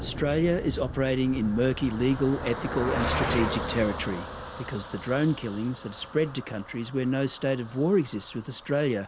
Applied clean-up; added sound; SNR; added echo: none; Car passing by; 9 dB; none.